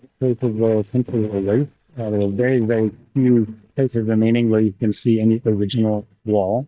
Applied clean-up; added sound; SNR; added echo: neural mask model DeepFilterNet 3.